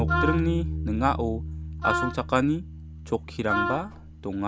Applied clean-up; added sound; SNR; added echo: none; Bass guitar + Wind instrument, woodwind instrument; 1 dB; none.